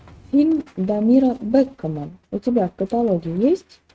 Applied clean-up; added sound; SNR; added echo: neural mask model RNNoise.